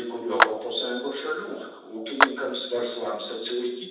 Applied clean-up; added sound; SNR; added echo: none; Clapping; -2 dB; reverberation time 0.9 s.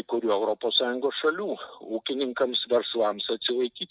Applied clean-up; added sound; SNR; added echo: none; none; none; none.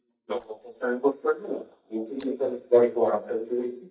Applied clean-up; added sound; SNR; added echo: neural mask model DeepFilterNet 3.